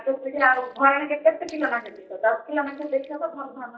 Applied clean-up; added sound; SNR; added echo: neural mask model DeepFilterNet 3.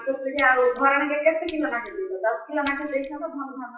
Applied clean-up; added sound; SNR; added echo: classical method WPE with log-MMSE.